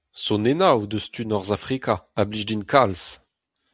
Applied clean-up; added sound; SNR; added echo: none; none; none; none.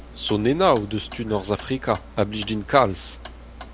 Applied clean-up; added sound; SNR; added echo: none; Clock; 16 dB; none.